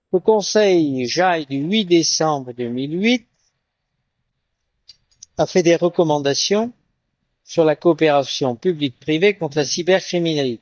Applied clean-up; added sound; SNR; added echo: neural mask model DeepFilterNet 3.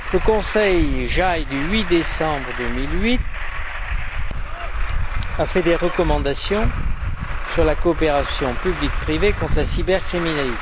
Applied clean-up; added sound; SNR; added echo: none; Truck; 0 dB; none.